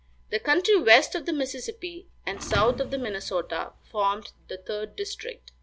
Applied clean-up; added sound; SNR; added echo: none; Thump, thud; 13 dB; none.